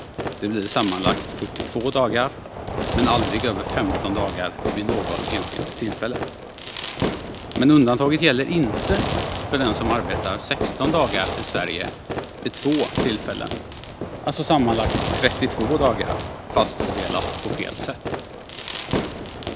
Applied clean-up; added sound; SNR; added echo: none; Fireworks; 4 dB; none.